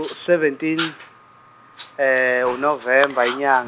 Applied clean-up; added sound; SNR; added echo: none; none; none; none.